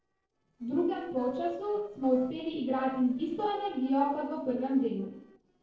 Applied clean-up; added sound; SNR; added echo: neural separator model SepFormer DNS4.